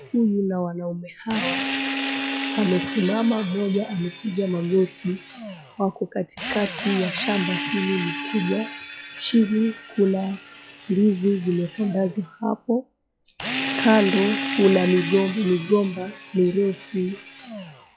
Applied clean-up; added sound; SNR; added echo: classical method log-MMSE.